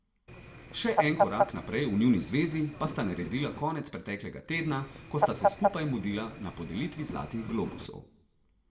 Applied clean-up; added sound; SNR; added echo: none; Fowl; 1 dB; reverberation time 0.4 s.